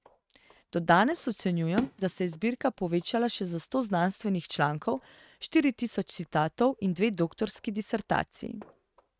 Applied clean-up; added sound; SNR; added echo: neural mask model RNNoise.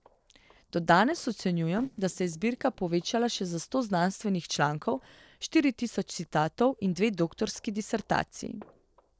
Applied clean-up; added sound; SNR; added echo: neural separator model SepFormer DNS4.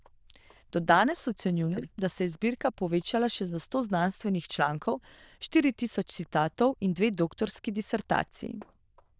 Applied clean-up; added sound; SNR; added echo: neural diffusion model UNIVERSE++.